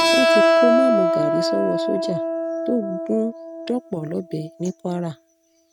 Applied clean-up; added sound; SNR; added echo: neural mask model RNNoise.